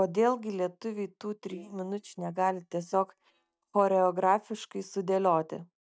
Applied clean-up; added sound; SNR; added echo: neural mask model DeepFilterNet 3.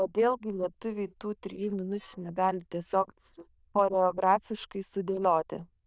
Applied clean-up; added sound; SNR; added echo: neural diffusion model UNIVERSE++.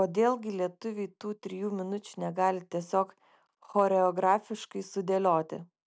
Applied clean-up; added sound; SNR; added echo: none; none; none; none.